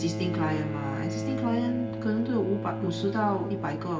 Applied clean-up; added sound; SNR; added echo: none; Bowed string instrument; 3 dB; reverberation time 0.9 s.